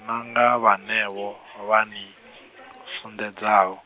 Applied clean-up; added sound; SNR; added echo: none; none; none; none.